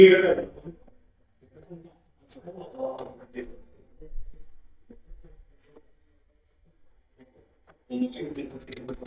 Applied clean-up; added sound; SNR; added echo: neural mask model DeepFilterNet 3.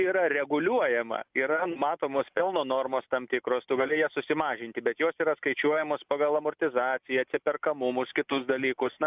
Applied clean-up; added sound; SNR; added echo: none; none; none; none.